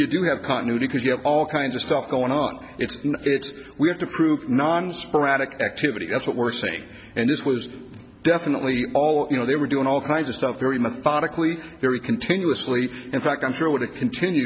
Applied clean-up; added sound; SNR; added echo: none; none; none; none.